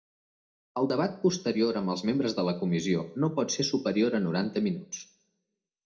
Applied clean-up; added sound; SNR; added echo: none; none; none; reverberation time 0.3 s.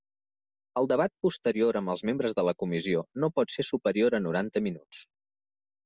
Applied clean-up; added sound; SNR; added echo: none; none; none; none.